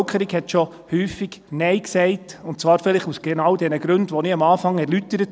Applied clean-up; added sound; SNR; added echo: none; none; none; none.